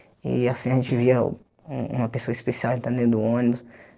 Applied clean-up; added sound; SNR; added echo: neural separator model SepFormer DNS4.